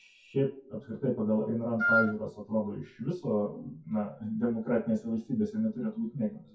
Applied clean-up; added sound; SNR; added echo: classical method WPE with log-MMSE.